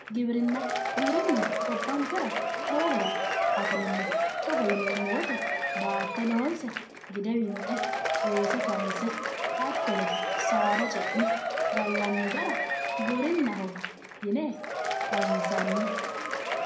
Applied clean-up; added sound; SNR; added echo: none; Applause / Crowd / Cheering; -2 dB; reverberation time 0.6 s.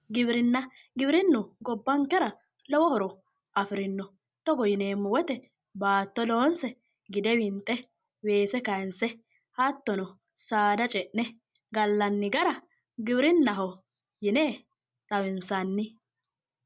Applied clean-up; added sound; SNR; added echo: none; none; none; none.